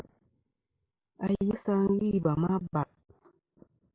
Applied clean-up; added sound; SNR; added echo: neural mask model Resemble Enhance denoiser.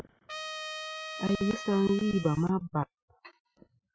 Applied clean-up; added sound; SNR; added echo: classical method Wiener filter.